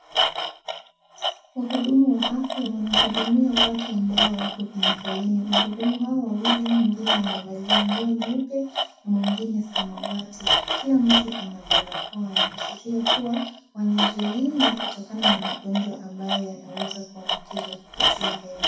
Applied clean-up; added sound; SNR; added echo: none; Tools; 1 dB; reverberation time 0.6 s.